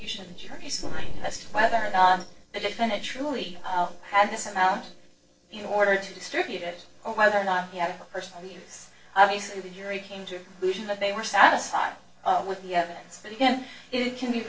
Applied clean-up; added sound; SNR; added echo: neural separator model SepFormer DNS4.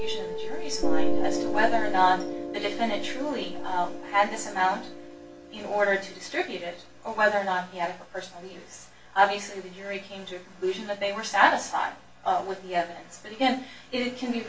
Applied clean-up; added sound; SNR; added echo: none; Piano; 2 dB; reverberation time 0.3 s.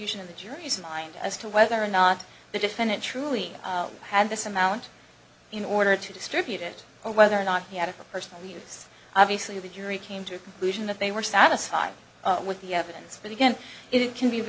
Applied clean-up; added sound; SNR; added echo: none; none; none; none.